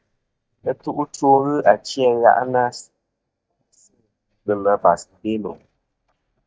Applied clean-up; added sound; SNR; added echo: neural mask model DeepFilterNet 3.